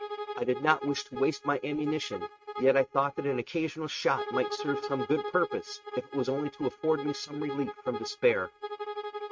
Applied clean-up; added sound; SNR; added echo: neural mask model RNNoise.